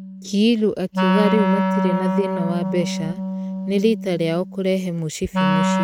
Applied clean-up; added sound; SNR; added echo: neural mask model RNNoise.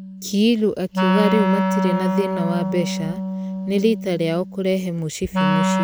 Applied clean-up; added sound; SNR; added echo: none; Wind instrument, woodwind instrument; 1 dB; none.